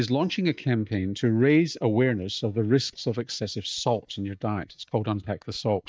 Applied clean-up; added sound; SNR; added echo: neural mask model DeepFilterNet 3.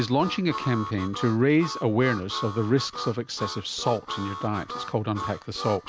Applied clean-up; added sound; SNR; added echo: none; Harmonica; 10 dB; none.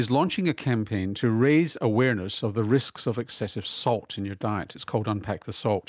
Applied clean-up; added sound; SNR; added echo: none; none; none; none.